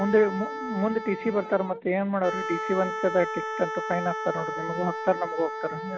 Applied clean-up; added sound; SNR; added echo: none; Wind instrument, woodwind instrument; 6 dB; none.